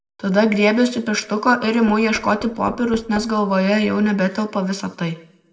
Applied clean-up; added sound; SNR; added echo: none; Knock; 19 dB; reverberation time 0.7 s.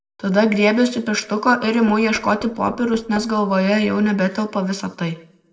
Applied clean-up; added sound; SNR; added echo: neural separator model SepFormer DNS4.